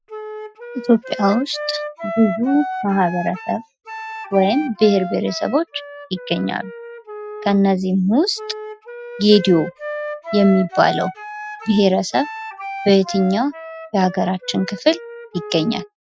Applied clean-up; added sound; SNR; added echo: classical method Wiener filter.